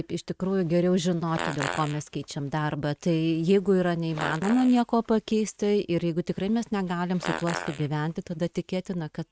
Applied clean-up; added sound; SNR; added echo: neural mask model RNNoise.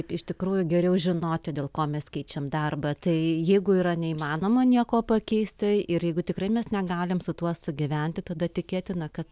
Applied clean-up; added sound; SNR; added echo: none; none; none; none.